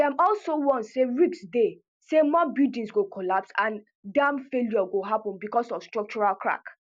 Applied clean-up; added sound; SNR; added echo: none; none; none; none.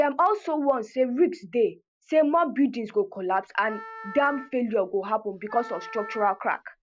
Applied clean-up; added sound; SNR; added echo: none; Wind instrument, woodwind instrument; 16 dB; none.